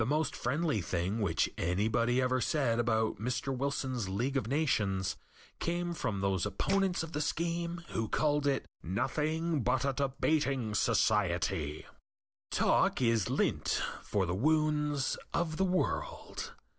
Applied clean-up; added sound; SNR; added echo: neural separator model SepFormer DNS4.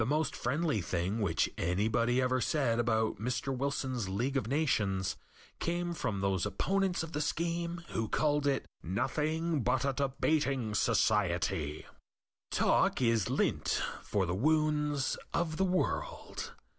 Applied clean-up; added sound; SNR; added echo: none; none; none; none.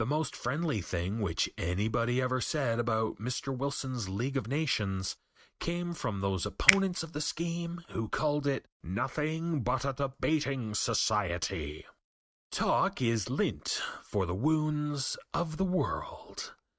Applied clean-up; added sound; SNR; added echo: neural mask model RNNoise.